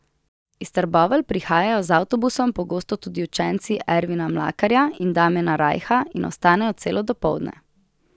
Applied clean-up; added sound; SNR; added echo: none; none; none; none.